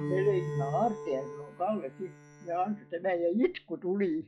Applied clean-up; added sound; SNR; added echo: classical method log-MMSE.